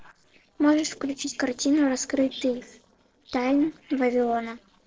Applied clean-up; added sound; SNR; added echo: neural separator model SepFormer DNS4.